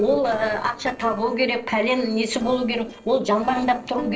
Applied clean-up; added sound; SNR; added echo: neural separator model SepFormer DNS4.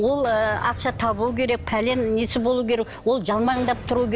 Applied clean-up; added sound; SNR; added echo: none; none; none; none.